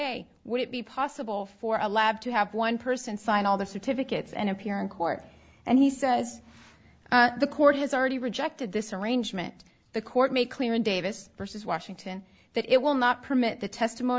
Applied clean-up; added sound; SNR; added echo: none; none; none; none.